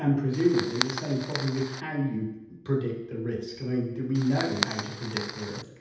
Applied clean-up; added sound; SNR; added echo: none; Fire; 6 dB; reverberation time 0.8 s.